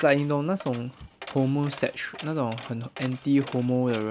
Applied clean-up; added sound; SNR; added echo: none; Coin (dropping); 16 dB; none.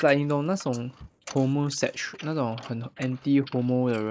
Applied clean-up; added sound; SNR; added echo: neural mask model Resemble Enhance denoiser.